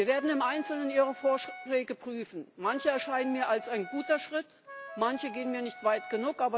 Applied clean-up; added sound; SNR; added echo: none; Wind instrument, woodwind instrument; 13 dB; none.